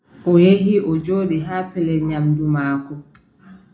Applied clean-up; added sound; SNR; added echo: none; none; none; reverberation time 0.4 s.